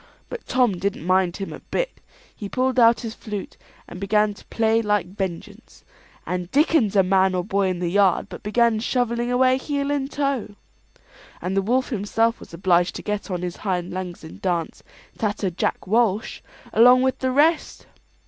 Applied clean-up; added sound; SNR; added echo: none; none; none; none.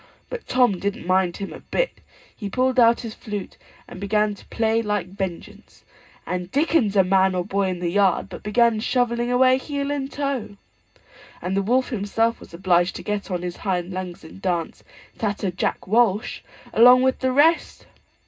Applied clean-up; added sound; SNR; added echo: none; none; none; reverberation time 0.2 s.